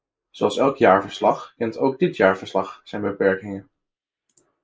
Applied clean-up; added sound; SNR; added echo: neural mask model Resemble Enhance denoiser.